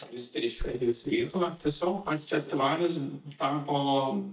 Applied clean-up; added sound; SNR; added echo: neural mask model DeepFilterNet 3.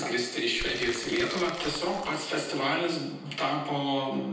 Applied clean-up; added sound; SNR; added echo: none; Crumpling, crinkling; 12 dB; reverberation time 0.9 s.